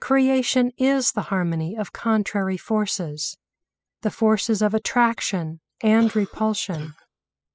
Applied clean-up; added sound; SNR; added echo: classical method spectral subtraction.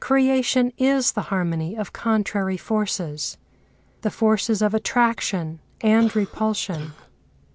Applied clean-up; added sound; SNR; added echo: none; Cough; 19 dB; none.